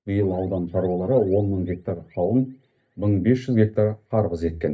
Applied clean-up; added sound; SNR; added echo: neural mask model DeepFilterNet 3.